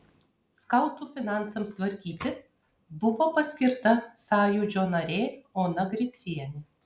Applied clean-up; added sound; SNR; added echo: none; none; none; none.